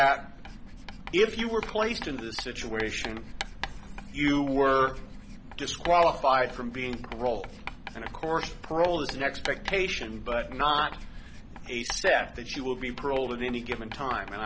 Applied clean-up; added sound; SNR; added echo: none; Writing; 12 dB; none.